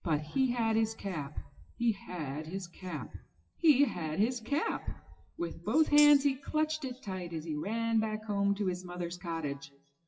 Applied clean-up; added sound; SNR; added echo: classical method WPE with log-MMSE.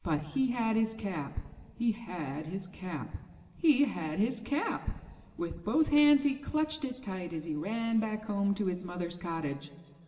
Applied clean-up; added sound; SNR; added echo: none; Tambourine; 13 dB; reverberation time 1.9 s.